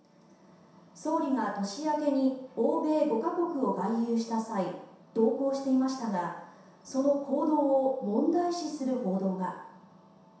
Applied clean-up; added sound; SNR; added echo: none; none; none; reverberation time 0.7 s.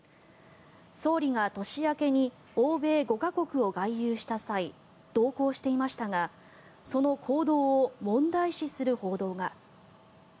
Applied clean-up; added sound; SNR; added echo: none; none; none; none.